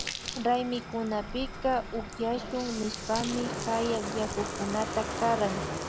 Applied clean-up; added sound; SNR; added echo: none; Bathtub (filling or washing); 5 dB; none.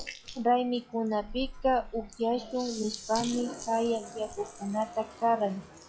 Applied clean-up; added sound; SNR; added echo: classical method log-MMSE.